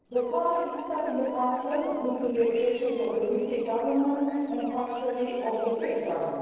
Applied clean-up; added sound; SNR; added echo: neural separator model SepFormer DNS4.